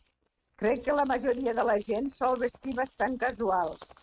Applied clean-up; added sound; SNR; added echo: neural mask model RNNoise.